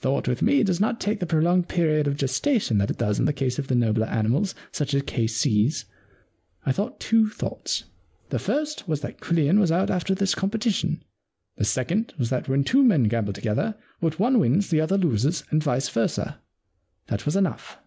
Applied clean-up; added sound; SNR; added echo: none; none; none; none.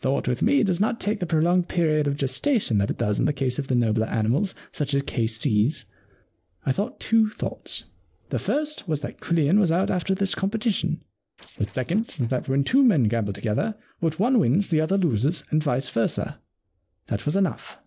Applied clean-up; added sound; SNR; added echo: neural separator model SepFormer DNS4.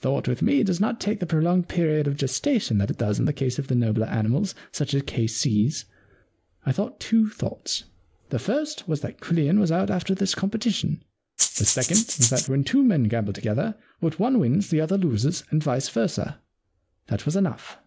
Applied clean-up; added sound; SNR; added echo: none; Rattle (instrument); 0 dB; none.